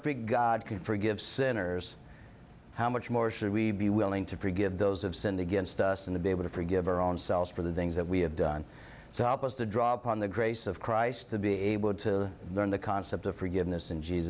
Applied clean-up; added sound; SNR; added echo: none; none; none; none.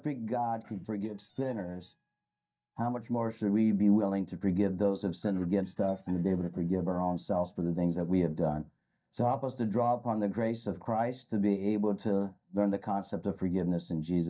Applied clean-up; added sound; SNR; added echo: neural mask model DeepFilterNet 3.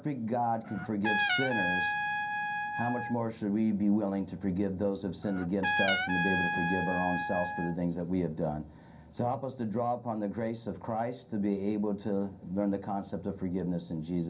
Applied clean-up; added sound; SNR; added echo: none; Trumpet; 1 dB; reverberation time 0.3 s.